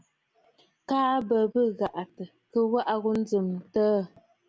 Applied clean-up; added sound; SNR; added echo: none; none; none; none.